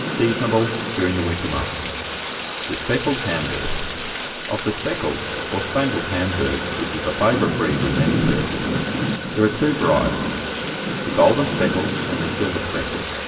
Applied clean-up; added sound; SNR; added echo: none; Thunder / Rain; 2 dB; reverberation time 2.4 s.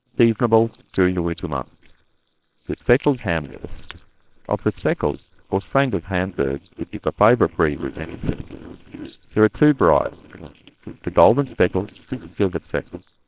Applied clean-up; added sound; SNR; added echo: neural separator model SepFormer WHAMR!.